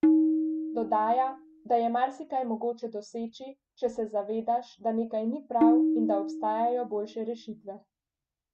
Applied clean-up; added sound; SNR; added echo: none; Tabla; -3 dB; none.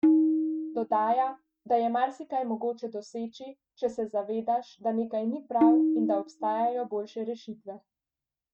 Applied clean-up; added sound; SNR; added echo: neural mask model RNNoise.